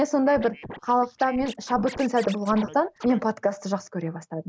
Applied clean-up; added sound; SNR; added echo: neural mask model Resemble Enhance denoiser.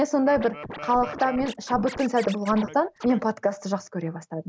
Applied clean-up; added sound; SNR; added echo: none; Scratching (performance technique); 13 dB; none.